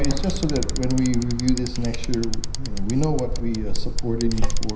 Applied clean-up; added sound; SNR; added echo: none; Bicycle; -3 dB; reverberation time 0.9 s.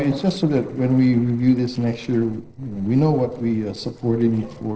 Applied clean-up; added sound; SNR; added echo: neural separator model SepFormer DNS4.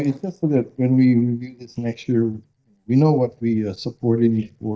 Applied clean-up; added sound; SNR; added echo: neural mask model DeepFilterNet 3.